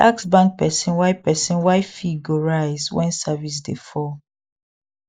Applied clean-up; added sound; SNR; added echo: neural mask model Resemble Enhance denoiser.